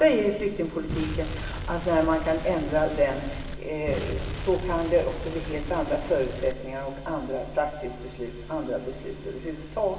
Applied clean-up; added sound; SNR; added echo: none; Explosion; 7 dB; reverberation time 1.3 s.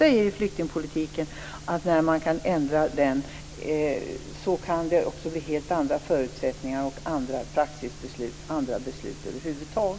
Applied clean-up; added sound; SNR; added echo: none; none; none; none.